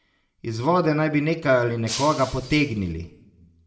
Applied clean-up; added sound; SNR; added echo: none; Shatter; 12 dB; reverberation time 0.5 s.